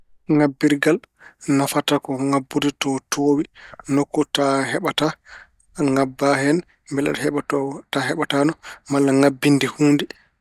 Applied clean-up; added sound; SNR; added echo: neural mask model DeepFilterNet 3.